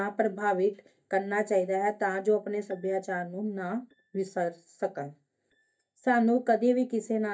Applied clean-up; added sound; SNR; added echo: neural mask model DeepFilterNet 3.